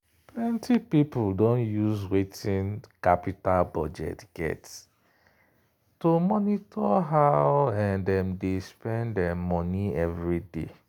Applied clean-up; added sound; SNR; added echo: none; none; none; none.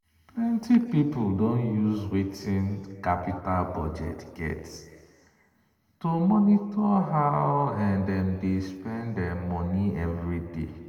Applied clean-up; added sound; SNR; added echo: none; none; none; reverberation time 1.8 s.